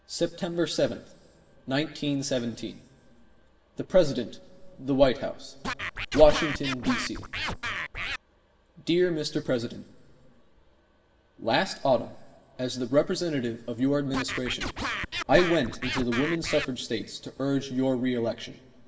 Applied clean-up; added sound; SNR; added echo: none; Scratching (performance technique); 5 dB; reverberation time 2.6 s.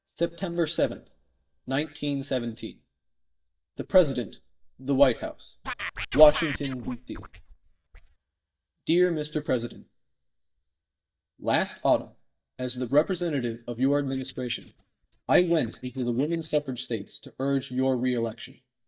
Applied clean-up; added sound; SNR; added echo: neural mask model DeepFilterNet 3.